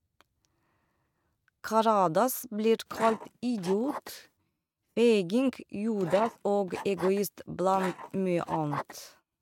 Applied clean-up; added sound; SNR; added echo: neural mask model RNNoise.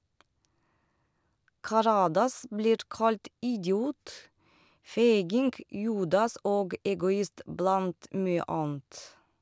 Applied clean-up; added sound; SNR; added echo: none; none; none; none.